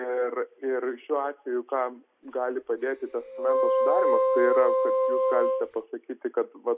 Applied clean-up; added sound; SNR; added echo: none; Wind instrument, woodwind instrument; -5 dB; none.